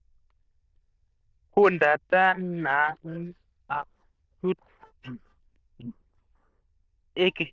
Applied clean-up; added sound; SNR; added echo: neural diffusion model UNIVERSE++.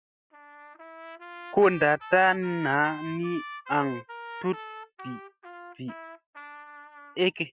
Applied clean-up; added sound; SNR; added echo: classical method Wiener filter.